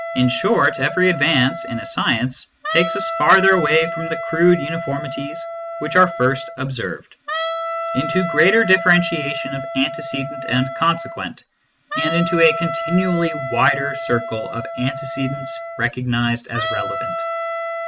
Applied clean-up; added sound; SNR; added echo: none; Wind instrument, woodwind instrument; 6 dB; none.